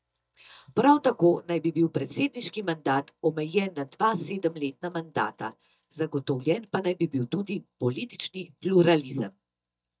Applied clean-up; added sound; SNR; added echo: neural mask model DeepFilterNet 3.